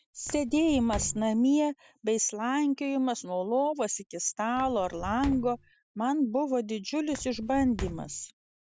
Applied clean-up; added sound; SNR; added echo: none; Walk, footsteps; 12 dB; none.